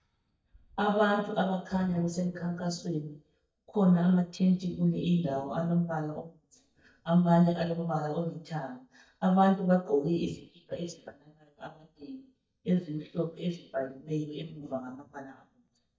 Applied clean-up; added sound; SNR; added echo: neural mask model DeepFilterNet 3.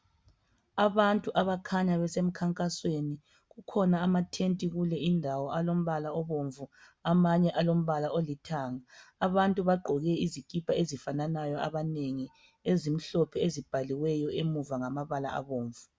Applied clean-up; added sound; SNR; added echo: none; none; none; none.